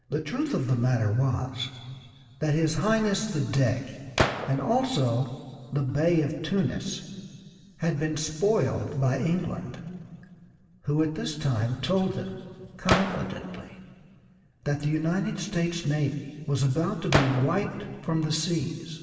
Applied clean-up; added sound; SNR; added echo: none; Gunshot, gunfire; 4 dB; reverberation time 2.5 s.